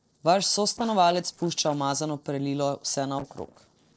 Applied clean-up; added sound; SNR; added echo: neural separator model SepFormer DNS4.